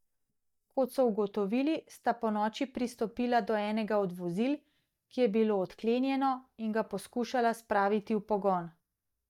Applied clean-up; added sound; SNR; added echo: neural mask model DeepFilterNet 3.